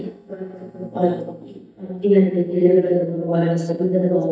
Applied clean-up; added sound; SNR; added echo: neural mask model DeepFilterNet 3.